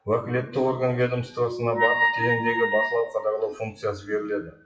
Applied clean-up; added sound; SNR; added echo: classical method WPE with log-MMSE.